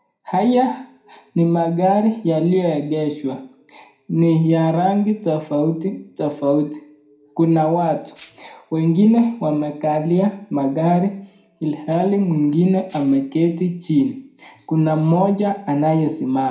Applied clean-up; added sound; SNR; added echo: none; Rattle (instrument); 15 dB; reverberation time 0.4 s.